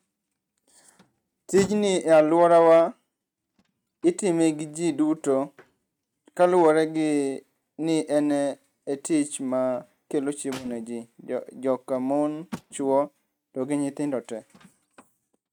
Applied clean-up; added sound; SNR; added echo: neural mask model RNNoise.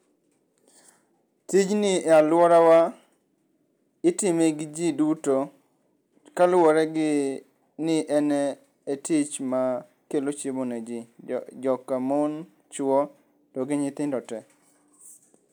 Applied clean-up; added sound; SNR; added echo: none; none; none; none.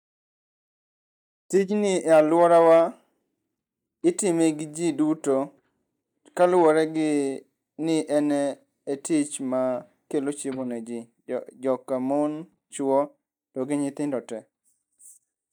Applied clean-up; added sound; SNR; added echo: neural mask model DeepFilterNet 3.